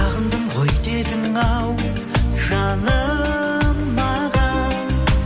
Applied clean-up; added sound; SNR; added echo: none; none; none; none.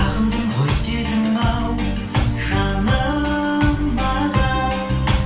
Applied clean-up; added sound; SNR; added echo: none; none; none; reverberation time 0.3 s.